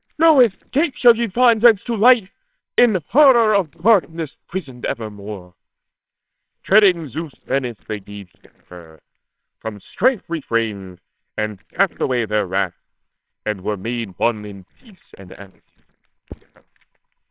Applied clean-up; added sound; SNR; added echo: neural separator model SepFormer WHAMR!.